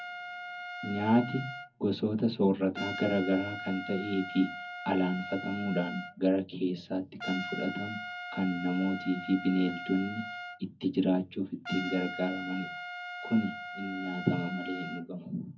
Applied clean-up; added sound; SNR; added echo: none; Trumpet; 10 dB; reverberation time 0.4 s.